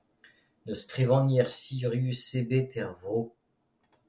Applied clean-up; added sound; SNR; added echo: none; none; none; none.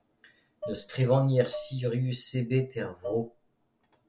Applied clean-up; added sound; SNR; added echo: none; Dishes, pots, and pans; 14 dB; none.